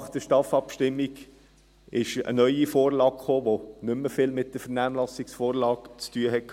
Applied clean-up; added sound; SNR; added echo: none; none; none; none.